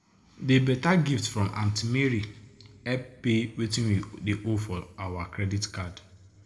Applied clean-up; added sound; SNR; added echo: none; none; none; reverberation time 1.2 s.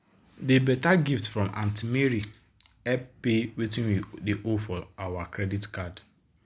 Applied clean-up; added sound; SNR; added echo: none; none; none; none.